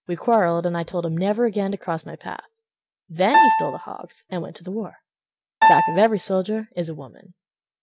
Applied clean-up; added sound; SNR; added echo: none; Piano; -4 dB; none.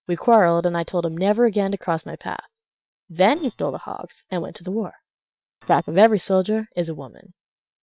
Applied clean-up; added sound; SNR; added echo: neural separator model SepFormer WHAM!.